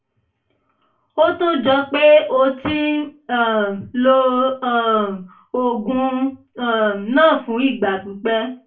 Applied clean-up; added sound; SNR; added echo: none; none; none; reverberation time 0.3 s.